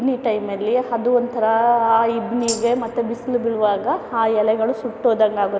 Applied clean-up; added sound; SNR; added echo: none; Tambourine; 13 dB; none.